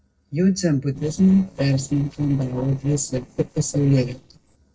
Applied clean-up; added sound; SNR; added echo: neural separator model SepFormer DNS4.